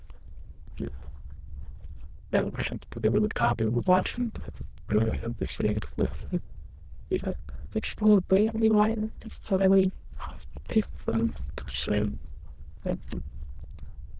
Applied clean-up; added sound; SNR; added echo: neural diffusion model UNIVERSE++.